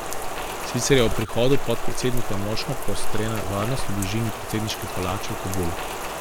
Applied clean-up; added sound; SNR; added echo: none; Rain; -2 dB; none.